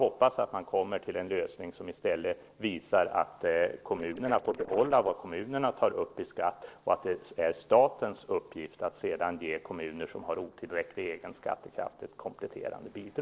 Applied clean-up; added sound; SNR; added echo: neural separator model SepFormer DNS4.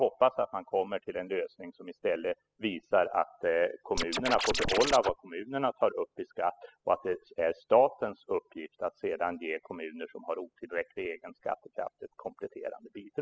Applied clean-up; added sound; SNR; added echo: classical method spectral subtraction.